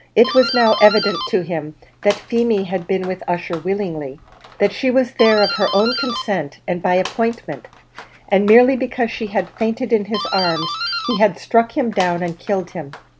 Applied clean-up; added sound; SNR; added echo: none; Doorbell; 11 dB; none.